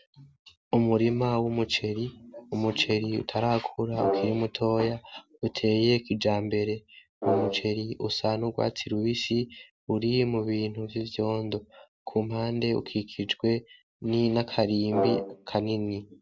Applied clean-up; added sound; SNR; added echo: none; Brass instrument; 3 dB; none.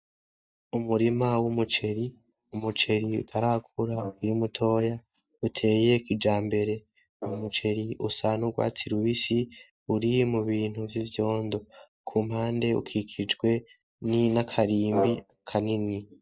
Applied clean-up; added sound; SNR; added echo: neural mask model DeepFilterNet 3.